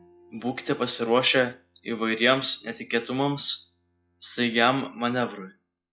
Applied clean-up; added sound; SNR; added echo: classical method log-MMSE.